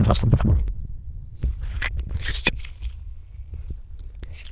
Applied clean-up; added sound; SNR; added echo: neural diffusion model UNIVERSE++.